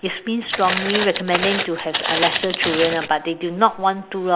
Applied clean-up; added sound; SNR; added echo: none; Walk, footsteps; 3 dB; none.